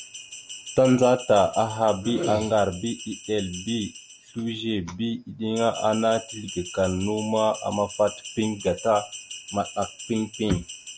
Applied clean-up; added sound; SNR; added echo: none; Bell; 15 dB; none.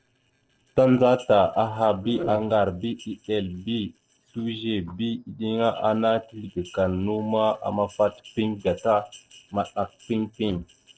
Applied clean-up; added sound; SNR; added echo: neural separator model SepFormer DNS4.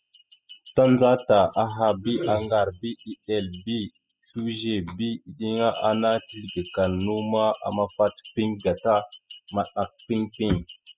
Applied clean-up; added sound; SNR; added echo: classical method spectral subtraction.